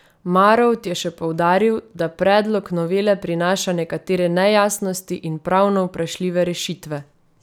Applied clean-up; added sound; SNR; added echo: none; none; none; none.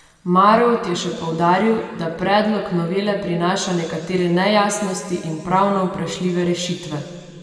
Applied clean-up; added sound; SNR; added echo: none; none; none; reverberation time 2.1 s.